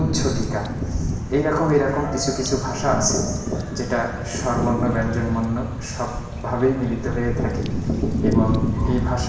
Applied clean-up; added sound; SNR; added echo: none; Drip / Water; 9 dB; reverberation time 1.2 s.